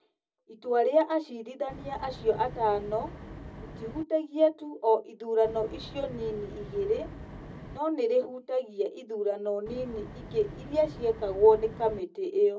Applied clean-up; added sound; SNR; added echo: none; Wind; 13 dB; reverberation time 0.4 s.